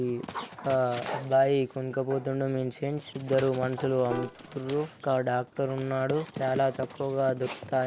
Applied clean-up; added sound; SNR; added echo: none; Dog + Piano; 13 dB; none.